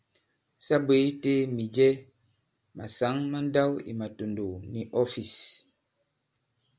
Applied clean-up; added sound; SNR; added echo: none; none; none; none.